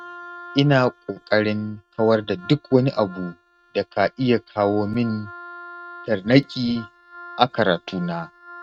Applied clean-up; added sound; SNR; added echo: neural mask model RNNoise.